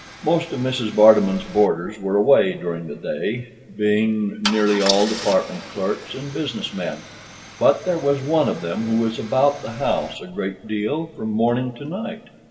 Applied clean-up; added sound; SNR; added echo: none; Idling / Engine starting / Car; 15 dB; reverberation time 1.3 s.